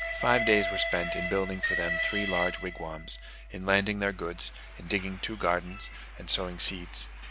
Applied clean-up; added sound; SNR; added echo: none; Train; 4 dB; none.